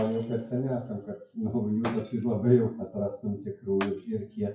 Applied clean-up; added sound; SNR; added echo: classical method WPE with log-MMSE.